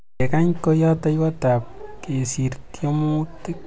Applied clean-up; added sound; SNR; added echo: none; none; none; none.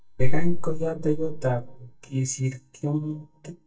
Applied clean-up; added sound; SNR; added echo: neural mask model DeepFilterNet 3.